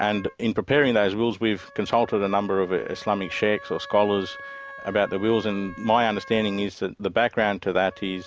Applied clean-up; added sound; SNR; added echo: none; Wind instrument, woodwind instrument; 19 dB; none.